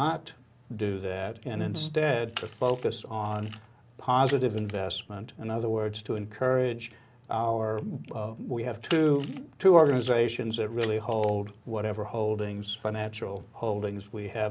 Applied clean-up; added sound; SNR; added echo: none; Camera; 18 dB; none.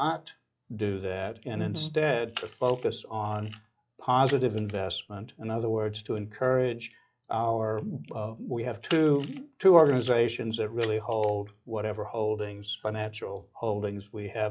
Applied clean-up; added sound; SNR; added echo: classical method log-MMSE.